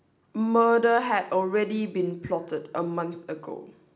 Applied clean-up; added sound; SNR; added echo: none; none; none; none.